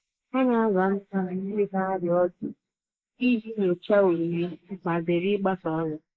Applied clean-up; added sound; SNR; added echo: neural mask model Resemble Enhance denoiser.